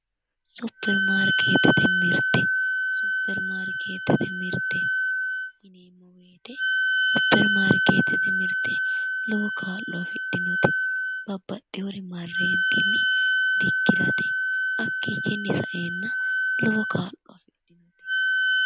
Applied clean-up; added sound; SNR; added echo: none; Wind instrument, woodwind instrument; -4 dB; none.